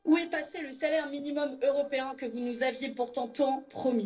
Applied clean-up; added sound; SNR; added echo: neural separator model SepFormer DNS4.